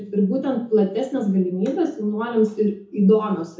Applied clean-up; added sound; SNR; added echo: none; none; none; reverberation time 0.6 s.